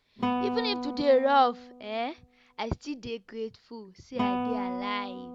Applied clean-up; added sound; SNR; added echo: none; Guitar; 5 dB; none.